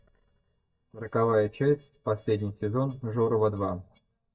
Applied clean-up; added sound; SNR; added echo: neural mask model DeepFilterNet 3.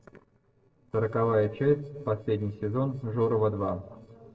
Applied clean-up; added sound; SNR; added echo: neural separator model SepFormer DNS4.